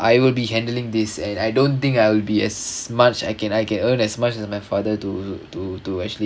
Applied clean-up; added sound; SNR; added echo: none; none; none; none.